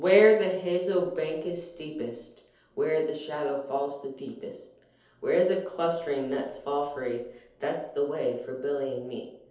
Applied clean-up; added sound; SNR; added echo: none; none; none; reverberation time 2.2 s.